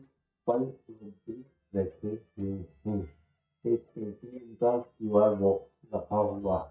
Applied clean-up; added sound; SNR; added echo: neural mask model DeepFilterNet 3.